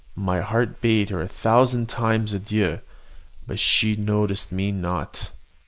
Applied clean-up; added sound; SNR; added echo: neural mask model Resemble Enhance denoiser.